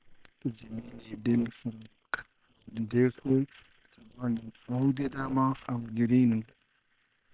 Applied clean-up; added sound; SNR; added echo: neural separator model SepFormer WHAM!.